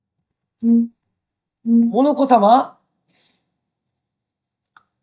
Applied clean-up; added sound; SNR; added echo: neural mask model DeepFilterNet 3.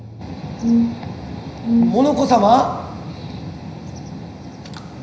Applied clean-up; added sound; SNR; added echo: none; Brass instrument; -2 dB; reverberation time 0.9 s.